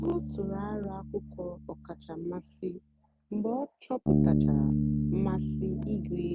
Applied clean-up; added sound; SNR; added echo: none; Bass guitar; -4 dB; none.